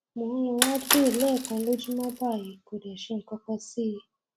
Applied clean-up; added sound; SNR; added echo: none; Bicycle; 2 dB; none.